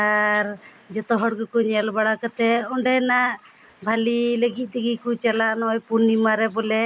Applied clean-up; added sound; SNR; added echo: none; none; none; none.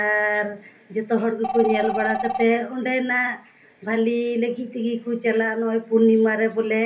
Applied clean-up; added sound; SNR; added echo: none; Telephone; 10 dB; reverberation time 0.3 s.